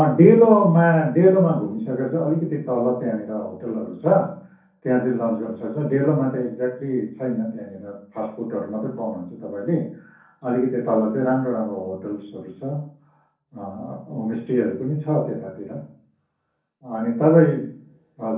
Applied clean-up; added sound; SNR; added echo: none; none; none; reverberation time 0.6 s.